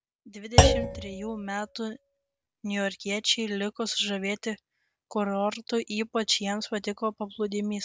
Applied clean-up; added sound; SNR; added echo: none; Thump, thud; -4 dB; none.